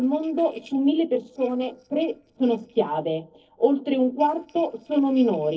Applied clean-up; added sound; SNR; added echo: neural separator model SepFormer DNS4.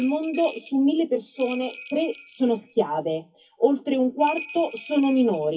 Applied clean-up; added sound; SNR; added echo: classical method WPE with log-MMSE.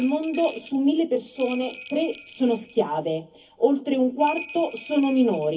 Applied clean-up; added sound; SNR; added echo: none; Bell; 16 dB; reverberation time 0.3 s.